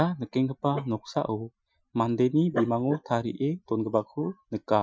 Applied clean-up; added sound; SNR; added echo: classical method Wiener filter.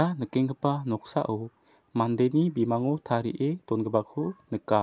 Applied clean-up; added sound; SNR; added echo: none; none; none; none.